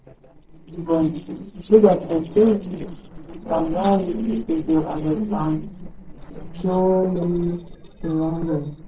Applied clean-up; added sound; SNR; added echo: neural separator model SepFormer DNS4.